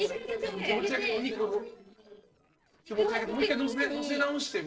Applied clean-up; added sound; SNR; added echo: neural separator model SepFormer DNS4.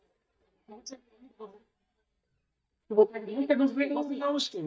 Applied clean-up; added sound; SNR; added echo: neural mask model DeepFilterNet 3.